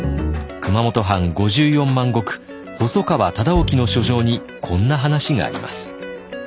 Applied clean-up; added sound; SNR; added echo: none; none; none; none.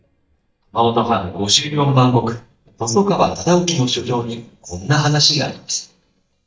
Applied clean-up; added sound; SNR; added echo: neural mask model DeepFilterNet 3.